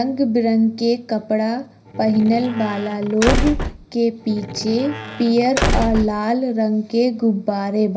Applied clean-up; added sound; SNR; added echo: none; Squeak / Slam / Wood; 4 dB; reverberation time 0.4 s.